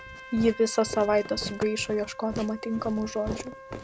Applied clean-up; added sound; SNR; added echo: none; Walk, footsteps + Trumpet; 11 dB; none.